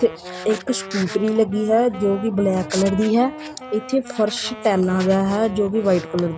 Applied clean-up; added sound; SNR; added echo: none; Wind instrument, woodwind instrument; 16 dB; none.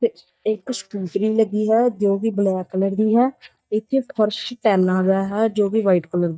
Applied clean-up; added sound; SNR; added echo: neural mask model DeepFilterNet 3.